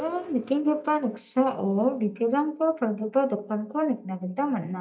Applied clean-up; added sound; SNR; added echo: neural mask model DeepFilterNet 3.